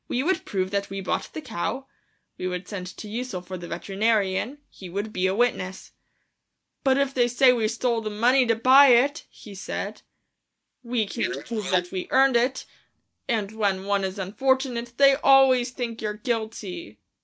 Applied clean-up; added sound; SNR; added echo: neural mask model Resemble Enhance denoiser.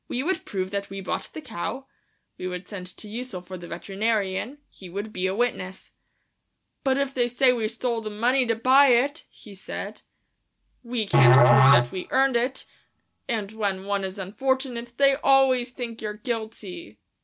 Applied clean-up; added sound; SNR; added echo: none; Musical instrument; -5 dB; none.